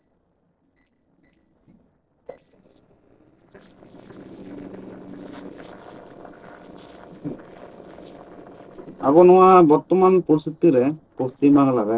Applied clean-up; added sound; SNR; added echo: neural separator model SepFormer DNS4.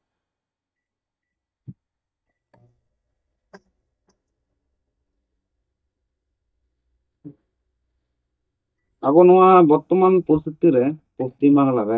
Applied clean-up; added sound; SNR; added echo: neural mask model DeepFilterNet 3.